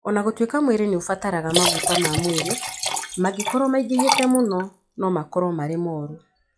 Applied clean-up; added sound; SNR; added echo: classical method log-MMSE.